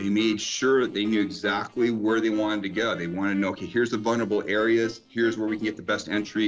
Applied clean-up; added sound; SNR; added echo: neural separator model SepFormer DNS4.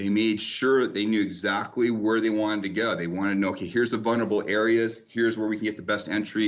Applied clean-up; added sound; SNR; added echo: none; none; none; none.